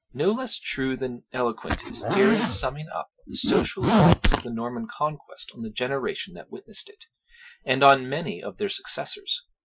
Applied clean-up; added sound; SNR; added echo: classical method Wiener filter.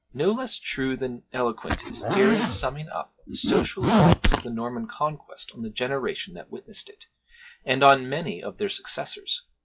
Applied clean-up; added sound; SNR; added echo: classical method log-MMSE.